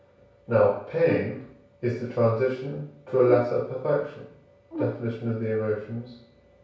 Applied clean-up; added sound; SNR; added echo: none; Brass instrument; 11 dB; reverberation time 0.6 s.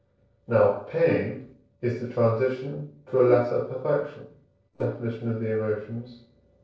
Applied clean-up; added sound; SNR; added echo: neural separator model SepFormer DNS4.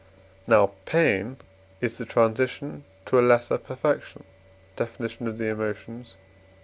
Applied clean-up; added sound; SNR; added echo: none; none; none; none.